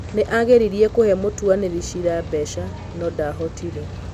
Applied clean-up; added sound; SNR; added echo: none; Rain; 12 dB; none.